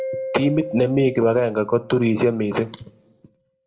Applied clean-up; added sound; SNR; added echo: none; Mallet percussion; 13 dB; reverberation time 0.3 s.